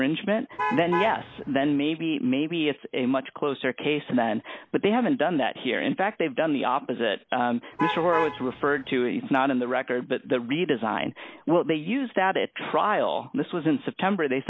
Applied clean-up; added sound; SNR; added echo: none; Alarm / Truck; 6 dB; none.